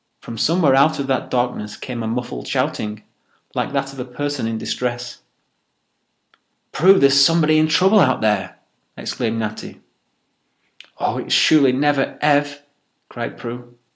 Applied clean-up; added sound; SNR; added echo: none; none; none; none.